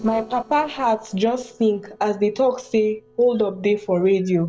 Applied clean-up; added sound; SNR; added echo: neural separator model SepFormer DNS4.